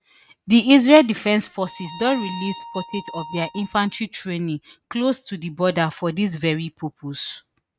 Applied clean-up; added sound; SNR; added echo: neural mask model RNNoise.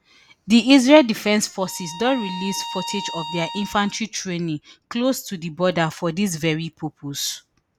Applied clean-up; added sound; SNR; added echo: none; Bowed string instrument; 12 dB; none.